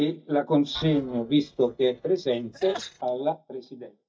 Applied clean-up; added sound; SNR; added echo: neural mask model DeepFilterNet 3.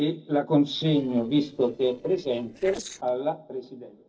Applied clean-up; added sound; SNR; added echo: neural separator model SepFormer DNS4.